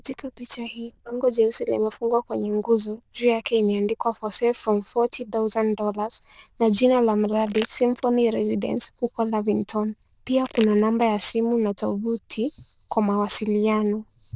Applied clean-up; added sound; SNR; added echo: neural diffusion model UNIVERSE++.